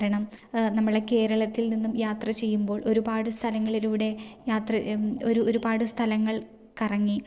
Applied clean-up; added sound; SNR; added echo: neural separator model SepFormer DNS4.